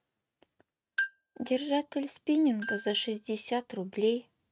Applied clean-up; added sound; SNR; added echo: neural mask model RNNoise.